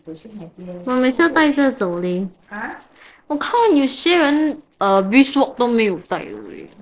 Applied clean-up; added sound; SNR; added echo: neural separator model SepFormer DNS4.